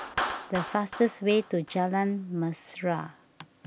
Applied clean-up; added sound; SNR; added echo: none; Clapping; 10 dB; none.